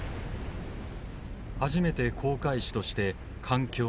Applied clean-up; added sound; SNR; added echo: none; none; none; none.